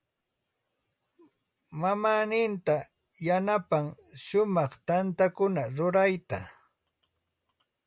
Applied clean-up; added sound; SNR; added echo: none; none; none; none.